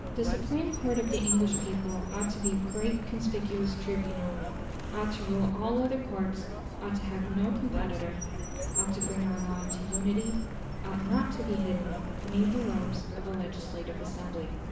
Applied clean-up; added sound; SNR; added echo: none; Car; 3 dB; reverberation time 0.7 s.